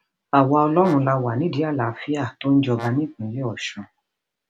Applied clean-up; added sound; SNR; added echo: none; Brass instrument; 19 dB; none.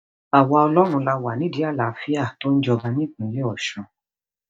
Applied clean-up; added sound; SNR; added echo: neural mask model DeepFilterNet 3.